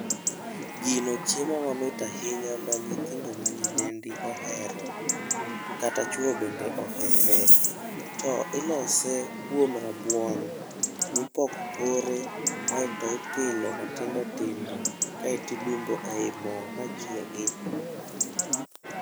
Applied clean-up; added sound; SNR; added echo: none; Chatter / Chirp, tweet / Livestock, farm animals, working animals; 5 dB; none.